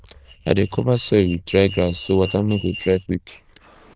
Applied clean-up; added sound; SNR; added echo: neural diffusion model UNIVERSE++.